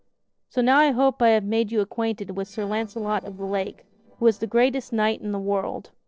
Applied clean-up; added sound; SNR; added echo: neural separator model SepFormer DNS4.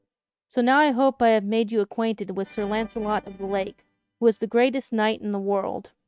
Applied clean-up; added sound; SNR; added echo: neural mask model RNNoise.